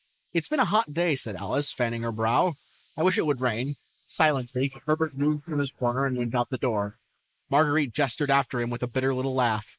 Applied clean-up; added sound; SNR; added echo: neural mask model Resemble Enhance denoiser.